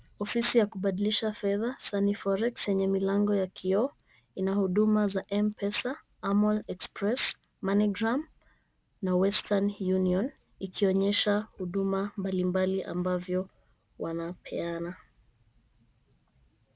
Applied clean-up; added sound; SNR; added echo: none; none; none; none.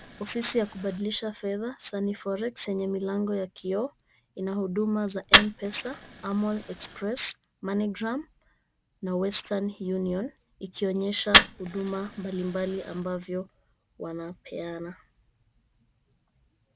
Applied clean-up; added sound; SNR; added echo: none; Fire; 2 dB; none.